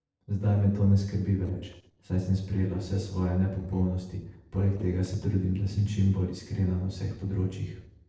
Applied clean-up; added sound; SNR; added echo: neural separator model SepFormer DNS4.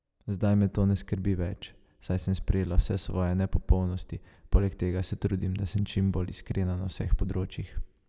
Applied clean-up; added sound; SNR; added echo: none; none; none; none.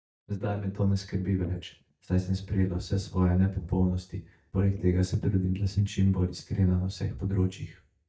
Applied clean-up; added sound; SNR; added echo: neural mask model DeepFilterNet 3.